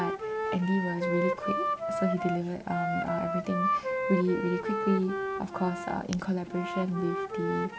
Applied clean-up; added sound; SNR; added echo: none; Wind instrument, woodwind instrument; 1 dB; none.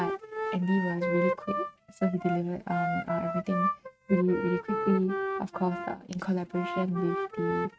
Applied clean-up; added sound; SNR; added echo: neural mask model RNNoise.